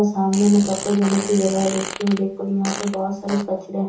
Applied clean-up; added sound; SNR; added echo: none; Fart; 11 dB; reverberation time 0.8 s.